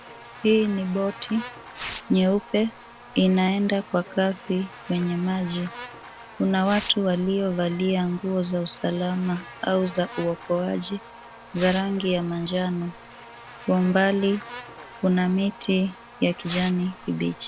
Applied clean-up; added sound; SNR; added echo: none; Tearing + Buzz; 17 dB; none.